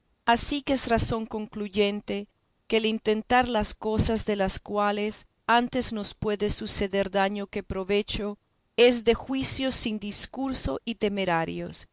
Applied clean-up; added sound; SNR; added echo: none; none; none; none.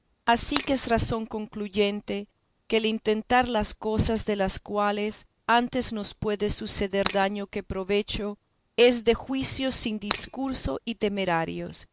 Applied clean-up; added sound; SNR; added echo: none; Shatter; 9 dB; none.